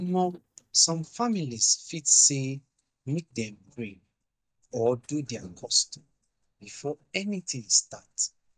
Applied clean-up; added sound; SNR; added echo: neural mask model DeepFilterNet 3.